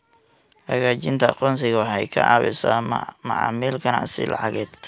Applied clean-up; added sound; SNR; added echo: none; none; none; none.